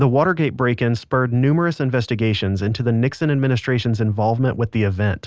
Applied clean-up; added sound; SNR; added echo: none; none; none; none.